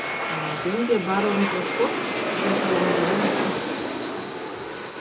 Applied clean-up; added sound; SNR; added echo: none; Aircraft; -2 dB; reverberation time 0.2 s.